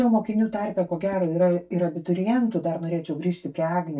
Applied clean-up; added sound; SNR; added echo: neural mask model DeepFilterNet 3.